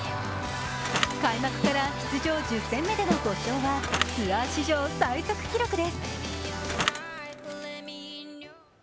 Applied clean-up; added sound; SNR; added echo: none; Snare drum + Bicycle; 6 dB; none.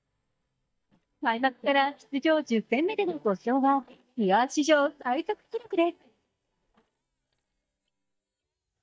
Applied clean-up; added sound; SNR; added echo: neural mask model DeepFilterNet 3.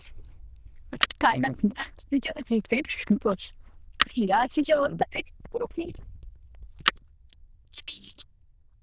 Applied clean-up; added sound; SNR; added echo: neural diffusion model UNIVERSE++.